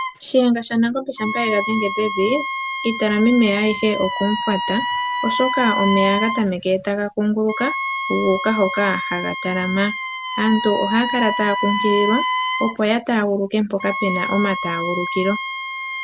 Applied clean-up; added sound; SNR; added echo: none; Wind instrument, woodwind instrument; 4 dB; none.